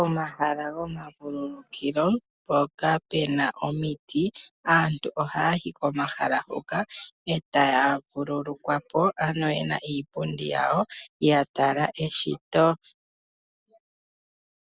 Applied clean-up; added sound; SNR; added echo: none; none; none; none.